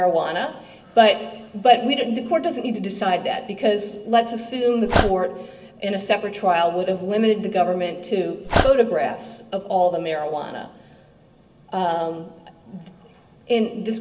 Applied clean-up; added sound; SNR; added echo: none; Dog; 3 dB; reverberation time 2.2 s.